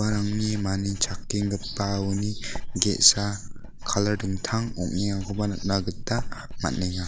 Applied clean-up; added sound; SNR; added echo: none; Writing; 7 dB; none.